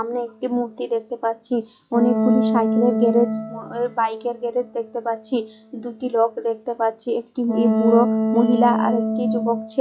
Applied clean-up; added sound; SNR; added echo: classical method log-MMSE.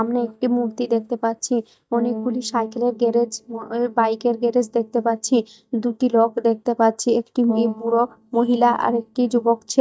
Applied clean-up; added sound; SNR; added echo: neural mask model DeepFilterNet 3.